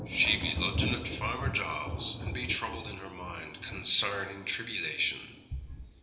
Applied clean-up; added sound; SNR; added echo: none; Thunder; 7 dB; reverberation time 1.0 s.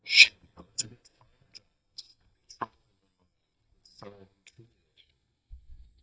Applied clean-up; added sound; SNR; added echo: neural mask model DeepFilterNet 3.